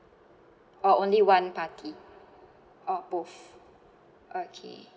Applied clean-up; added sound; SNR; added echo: none; none; none; none.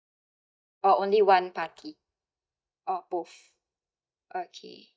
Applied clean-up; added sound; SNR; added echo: neural mask model DeepFilterNet 3.